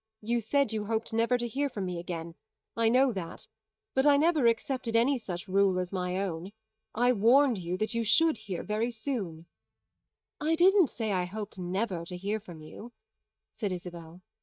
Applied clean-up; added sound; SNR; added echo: neural mask model DeepFilterNet 3.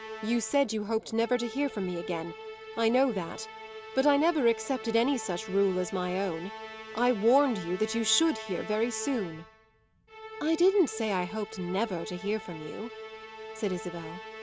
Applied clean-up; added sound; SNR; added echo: none; Musical instrument; 13 dB; none.